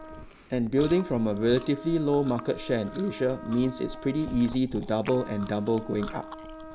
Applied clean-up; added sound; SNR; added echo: none; Trumpet + Chewing, mastication; 13 dB; none.